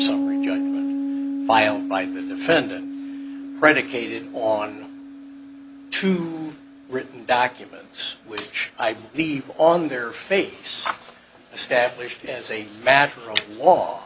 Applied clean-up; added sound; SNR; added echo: none; Piano; 8 dB; none.